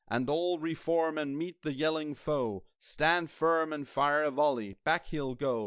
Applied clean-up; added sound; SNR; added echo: none; none; none; none.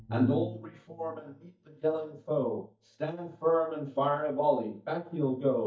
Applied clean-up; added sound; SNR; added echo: neural mask model DeepFilterNet 3.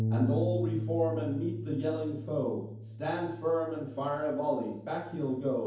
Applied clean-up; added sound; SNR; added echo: none; Bass guitar; 5 dB; reverberation time 0.7 s.